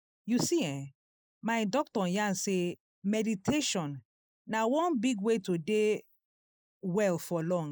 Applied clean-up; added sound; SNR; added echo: neural mask model Resemble Enhance denoiser.